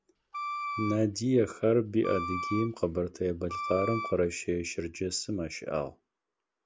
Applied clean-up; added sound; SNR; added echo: none; Wind instrument, woodwind instrument; 7 dB; none.